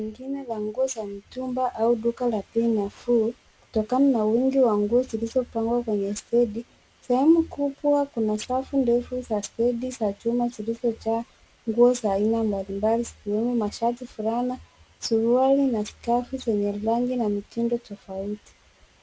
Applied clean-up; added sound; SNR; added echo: none; none; none; none.